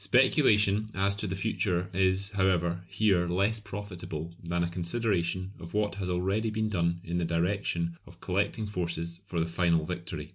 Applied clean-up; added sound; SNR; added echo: none; none; none; none.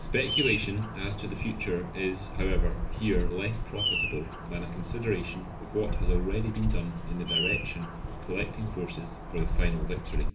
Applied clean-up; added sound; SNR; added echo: none; Bird vocalization, bird call, bird song; -2 dB; reverberation time 0.3 s.